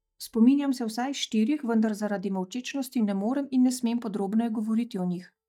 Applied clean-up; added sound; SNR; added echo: neural mask model DeepFilterNet 3.